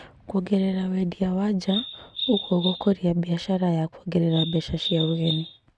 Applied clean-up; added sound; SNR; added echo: neural mask model RNNoise.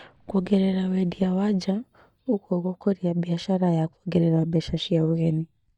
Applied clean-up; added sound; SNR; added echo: neural mask model DeepFilterNet 3.